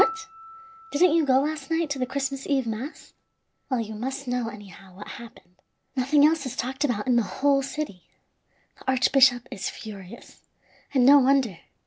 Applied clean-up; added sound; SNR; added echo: none; Piano; 19 dB; none.